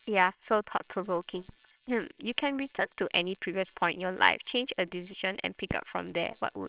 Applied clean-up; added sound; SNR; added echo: neural separator model SepFormer WHAMR!.